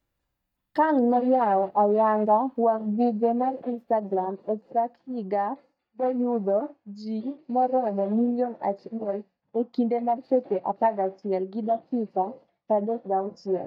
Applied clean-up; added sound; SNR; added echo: neural mask model DeepFilterNet 3.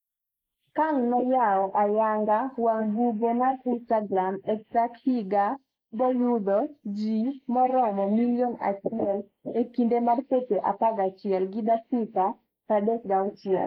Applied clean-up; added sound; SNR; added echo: neural mask model Resemble Enhance denoiser.